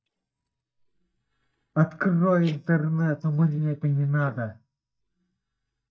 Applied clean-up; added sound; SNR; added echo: neural mask model DeepFilterNet 3.